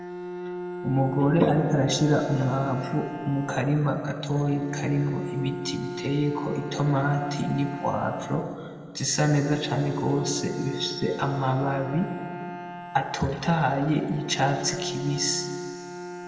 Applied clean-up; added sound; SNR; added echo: none; Bowed string instrument; 10 dB; reverberation time 2.1 s.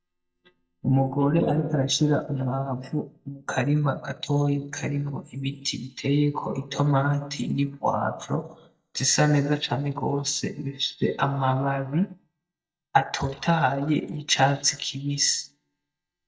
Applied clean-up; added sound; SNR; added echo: neural mask model DeepFilterNet 3.